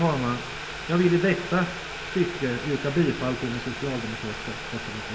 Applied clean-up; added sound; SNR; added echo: none; Boiling; 9 dB; reverberation time 0.7 s.